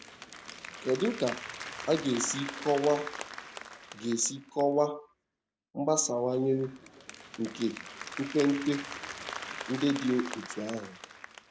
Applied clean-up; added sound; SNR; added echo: none; Applause; 11 dB; none.